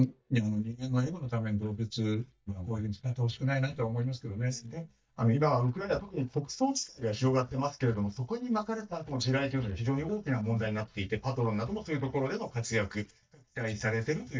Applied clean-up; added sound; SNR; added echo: neural mask model DeepFilterNet 3.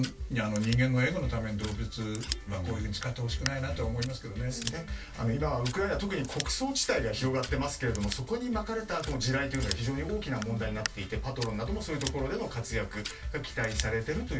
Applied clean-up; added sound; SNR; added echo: none; Scissors; 13 dB; reverberation time 0.2 s.